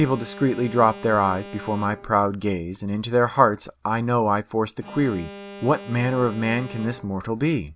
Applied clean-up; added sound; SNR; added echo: none; Alarm; 18 dB; none.